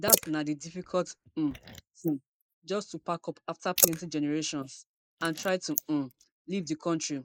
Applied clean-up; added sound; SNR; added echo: neural mask model Resemble Enhance denoiser.